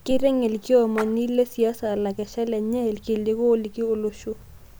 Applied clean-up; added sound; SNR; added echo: none; Splash, splatter; 17 dB; none.